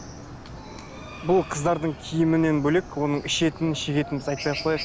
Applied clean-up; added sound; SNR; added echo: none; Chicken, rooster; 13 dB; none.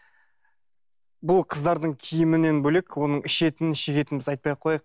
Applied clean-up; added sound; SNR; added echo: none; none; none; none.